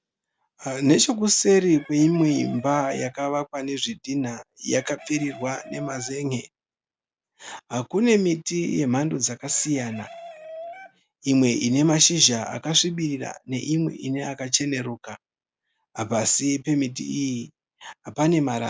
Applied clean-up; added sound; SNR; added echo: none; Chicken, rooster; 19 dB; none.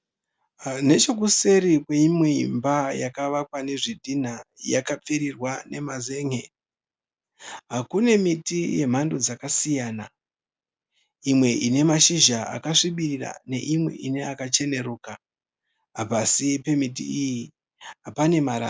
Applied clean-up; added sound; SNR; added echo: none; none; none; none.